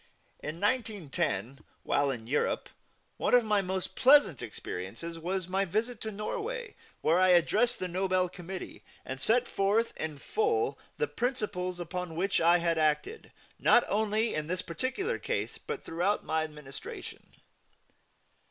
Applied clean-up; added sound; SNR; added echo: none; none; none; none.